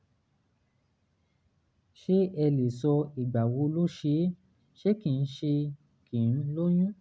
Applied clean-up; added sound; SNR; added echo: none; none; none; none.